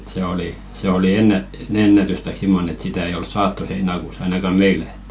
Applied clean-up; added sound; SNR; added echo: none; none; none; none.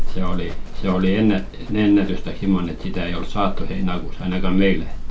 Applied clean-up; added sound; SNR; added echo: none; Livestock, farm animals, working animals; 0 dB; none.